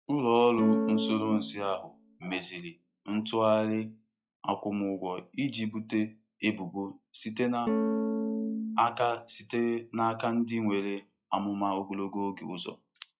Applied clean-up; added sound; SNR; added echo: classical method log-MMSE.